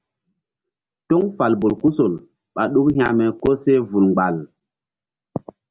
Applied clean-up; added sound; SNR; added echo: none; none; none; none.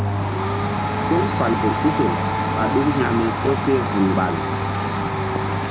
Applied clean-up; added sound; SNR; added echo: none; Domestic sounds, home sounds; -2 dB; none.